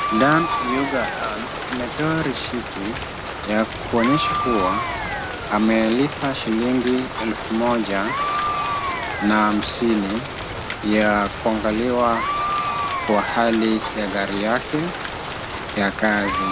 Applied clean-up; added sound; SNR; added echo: none; Applause / Crowd / Cheering + Rain; 4 dB; none.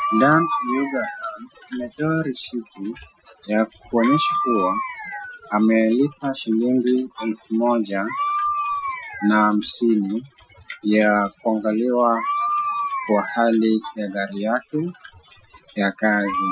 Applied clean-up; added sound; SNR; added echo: classical method Wiener filter.